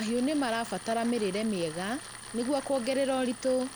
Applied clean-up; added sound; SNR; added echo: none; Tools; 14 dB; none.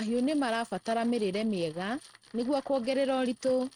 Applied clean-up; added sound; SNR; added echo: neural mask model RNNoise.